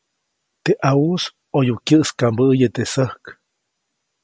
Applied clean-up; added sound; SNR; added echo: none; none; none; none.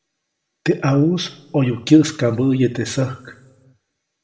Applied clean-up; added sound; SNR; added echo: none; none; none; reverberation time 0.6 s.